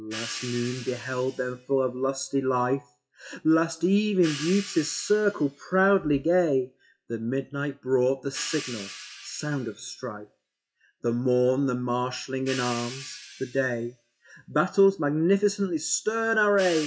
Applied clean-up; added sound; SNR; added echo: classical method WPE with log-MMSE.